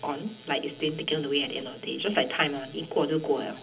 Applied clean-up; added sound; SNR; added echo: none; none; none; reverberation time 0.4 s.